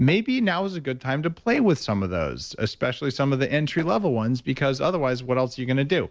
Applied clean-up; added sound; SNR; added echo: neural separator model SepFormer DNS4.